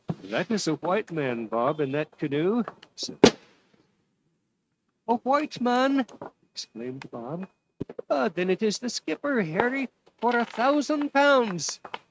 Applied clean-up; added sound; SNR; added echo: neural mask model RNNoise.